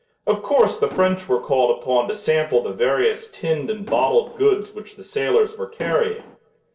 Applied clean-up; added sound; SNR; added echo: neural separator model SepFormer DNS4.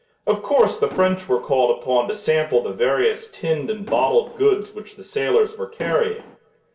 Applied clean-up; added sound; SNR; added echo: none; Explosion; 15 dB; reverberation time 0.7 s.